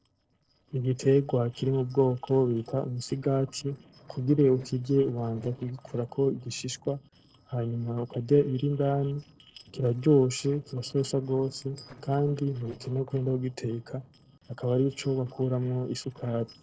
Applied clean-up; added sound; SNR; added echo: neural separator model SepFormer DNS4.